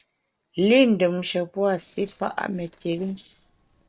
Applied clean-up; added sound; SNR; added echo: neural separator model SepFormer DNS4.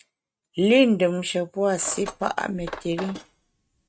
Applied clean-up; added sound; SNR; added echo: neural mask model RNNoise.